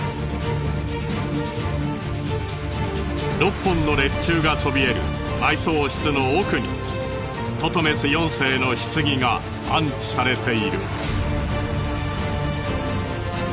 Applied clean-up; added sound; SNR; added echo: none; none; none; none.